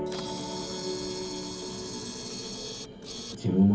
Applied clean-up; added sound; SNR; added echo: none; Camera; 10 dB; reverberation time 0.3 s.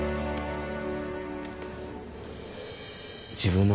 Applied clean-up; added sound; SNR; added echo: none; none; none; none.